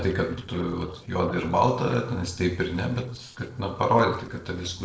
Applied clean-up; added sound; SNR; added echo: neural separator model SepFormer DNS4.